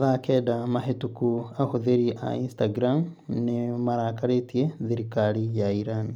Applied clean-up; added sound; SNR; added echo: none; none; none; none.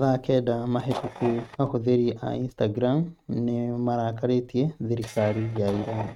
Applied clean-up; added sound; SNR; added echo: neural mask model RNNoise.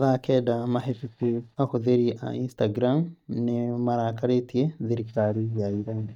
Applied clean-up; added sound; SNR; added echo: neural mask model DeepFilterNet 3.